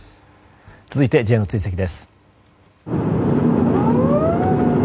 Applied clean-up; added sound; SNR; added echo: none; none; none; none.